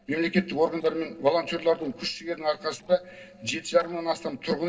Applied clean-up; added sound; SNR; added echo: neural separator model SepFormer DNS4.